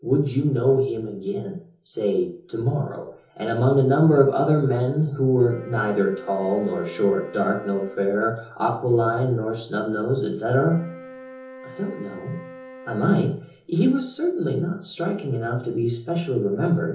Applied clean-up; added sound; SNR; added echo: none; Wind instrument, woodwind instrument; 19 dB; reverberation time 0.6 s.